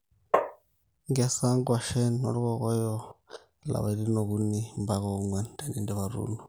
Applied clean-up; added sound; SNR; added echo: none; Tap; -1 dB; none.